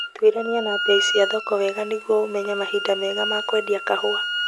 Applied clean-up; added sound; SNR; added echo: none; Wind instrument, woodwind instrument; 5 dB; none.